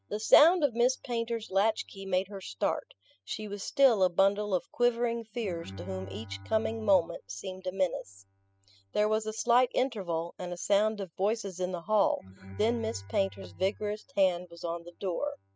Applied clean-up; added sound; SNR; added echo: classical method spectral subtraction.